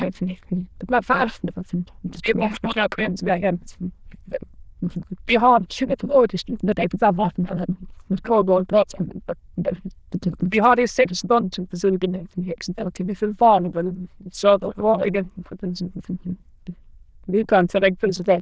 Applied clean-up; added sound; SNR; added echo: neural diffusion model UNIVERSE++.